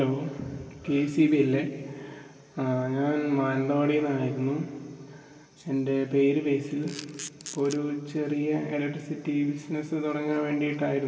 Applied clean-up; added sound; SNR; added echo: none; Camera; 14 dB; reverberation time 2.6 s.